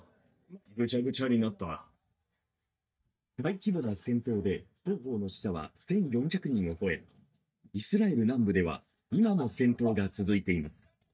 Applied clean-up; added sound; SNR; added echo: neural mask model DeepFilterNet 3.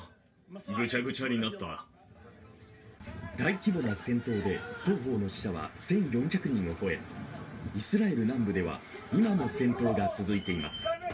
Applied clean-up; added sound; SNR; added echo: none; Drip / Splash, splatter; 20 dB; reverberation time 0.2 s.